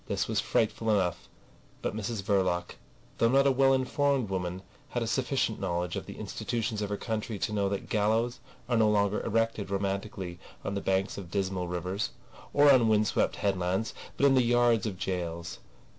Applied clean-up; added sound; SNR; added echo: none; none; none; none.